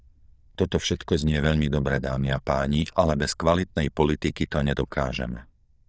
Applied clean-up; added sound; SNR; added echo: neural diffusion model UNIVERSE++.